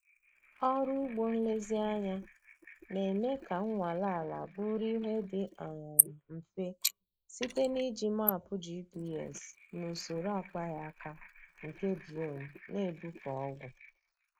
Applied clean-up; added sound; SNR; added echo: neural mask model Resemble Enhance denoiser.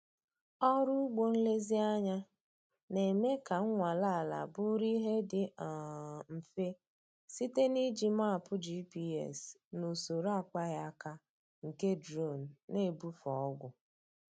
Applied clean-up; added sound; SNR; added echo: none; none; none; none.